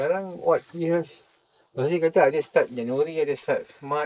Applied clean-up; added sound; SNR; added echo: neural mask model Resemble Enhance denoiser.